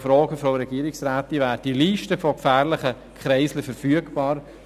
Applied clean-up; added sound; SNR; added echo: none; none; none; none.